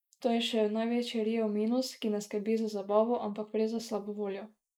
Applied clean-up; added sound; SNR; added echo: neural mask model Resemble Enhance denoiser.